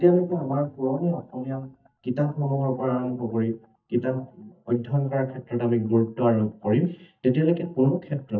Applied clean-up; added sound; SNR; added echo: neural mask model DeepFilterNet 3.